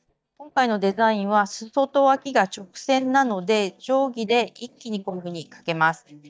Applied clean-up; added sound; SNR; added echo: neural mask model DeepFilterNet 3.